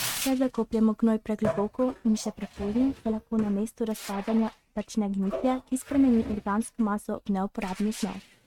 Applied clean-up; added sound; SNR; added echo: neural mask model RNNoise.